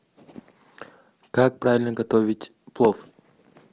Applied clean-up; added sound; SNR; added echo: none; none; none; none.